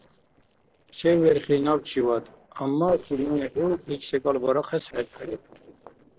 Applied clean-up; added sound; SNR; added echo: neural separator model SepFormer DNS4.